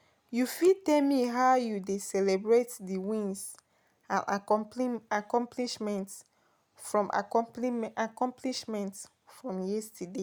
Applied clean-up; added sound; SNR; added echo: none; none; none; none.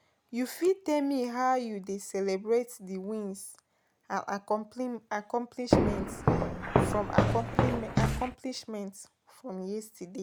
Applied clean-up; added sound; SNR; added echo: none; Walk, footsteps; -5 dB; none.